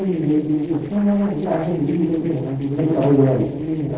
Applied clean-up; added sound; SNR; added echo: neural separator model SepFormer DNS4.